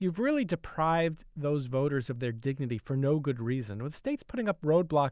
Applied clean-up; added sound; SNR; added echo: none; none; none; none.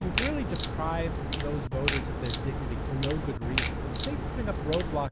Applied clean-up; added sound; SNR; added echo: none; Crack; -3 dB; none.